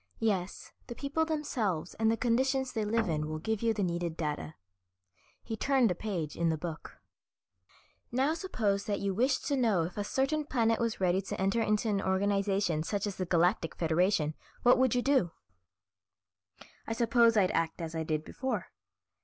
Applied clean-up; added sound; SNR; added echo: none; Guitar; 10 dB; none.